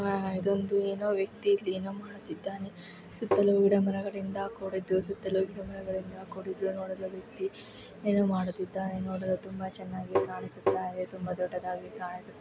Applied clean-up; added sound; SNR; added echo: none; Tap; -1 dB; none.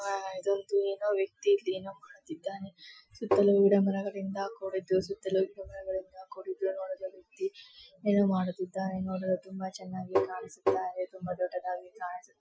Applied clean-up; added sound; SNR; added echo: classical method Wiener filter.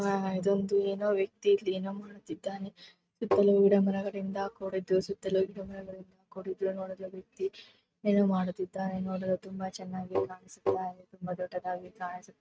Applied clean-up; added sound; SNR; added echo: neural mask model RNNoise.